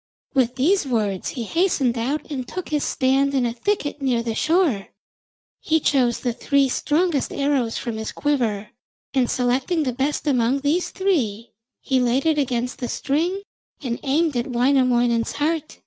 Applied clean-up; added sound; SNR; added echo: none; none; none; none.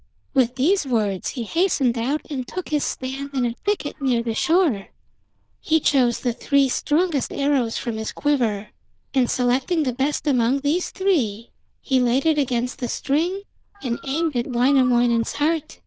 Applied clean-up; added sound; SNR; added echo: neural diffusion model UNIVERSE++.